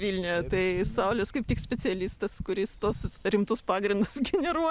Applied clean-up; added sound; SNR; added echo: none; none; none; none.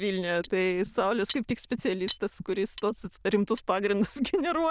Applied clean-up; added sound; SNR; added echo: neural diffusion model UNIVERSE++.